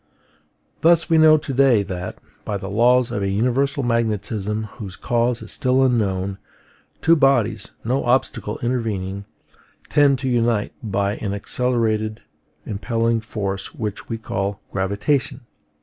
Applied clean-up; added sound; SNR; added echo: none; none; none; none.